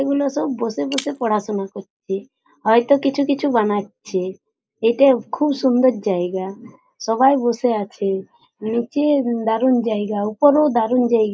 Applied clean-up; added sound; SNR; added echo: neural mask model Resemble Enhance denoiser.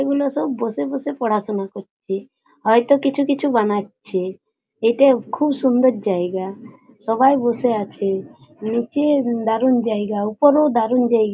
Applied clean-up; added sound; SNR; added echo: none; none; none; none.